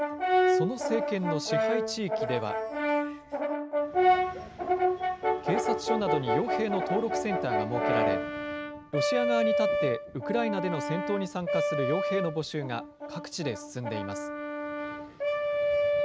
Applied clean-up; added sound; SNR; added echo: none; Brass instrument; -5 dB; none.